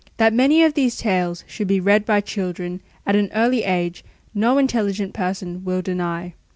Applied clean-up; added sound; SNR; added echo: none; none; none; none.